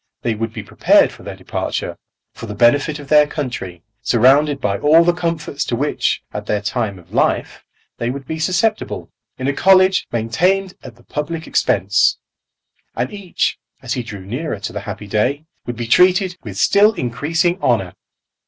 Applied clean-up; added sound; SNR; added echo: none; none; none; none.